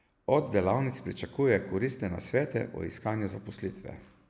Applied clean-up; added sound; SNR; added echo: none; none; none; none.